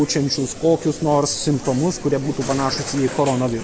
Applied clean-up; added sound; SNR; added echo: none; none; none; none.